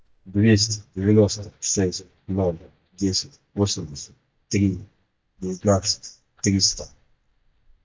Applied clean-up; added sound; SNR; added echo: neural mask model DeepFilterNet 3.